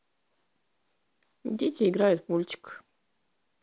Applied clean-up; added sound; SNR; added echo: none; none; none; none.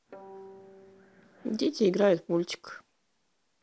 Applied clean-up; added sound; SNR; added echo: none; Guitar; 19 dB; none.